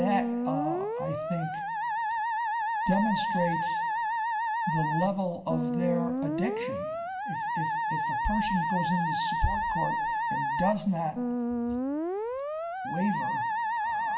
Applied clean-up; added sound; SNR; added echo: none; Musical instrument; -3 dB; reverberation time 0.8 s.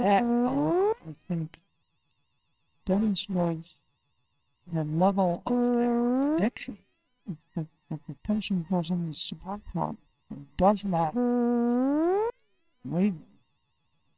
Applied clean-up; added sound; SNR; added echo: neural separator model SepFormer WHAMR!.